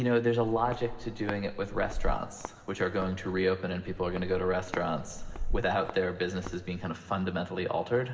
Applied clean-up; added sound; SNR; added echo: none; Walk, footsteps; 6 dB; reverberation time 1.9 s.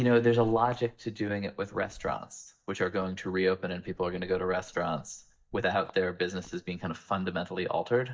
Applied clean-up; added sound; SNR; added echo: neural mask model DeepFilterNet 3.